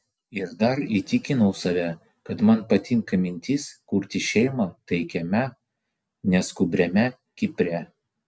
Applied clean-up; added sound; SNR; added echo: none; none; none; none.